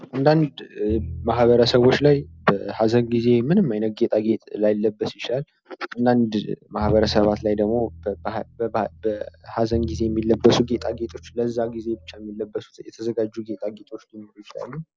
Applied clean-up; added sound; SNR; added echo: none; Bowed string instrument; 15 dB; none.